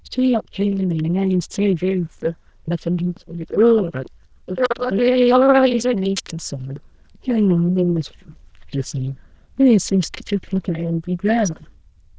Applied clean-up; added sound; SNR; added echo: neural diffusion model UNIVERSE++.